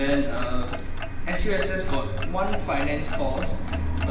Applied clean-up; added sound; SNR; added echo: none; Clock; -2 dB; reverberation time 0.8 s.